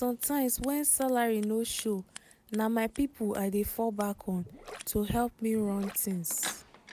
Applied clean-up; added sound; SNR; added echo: none; Scissors + Gurgling; 19 dB; none.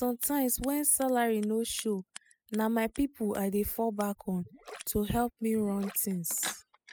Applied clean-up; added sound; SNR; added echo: classical method spectral subtraction.